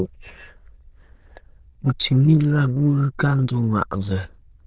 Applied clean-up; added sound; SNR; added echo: neural diffusion model UNIVERSE++.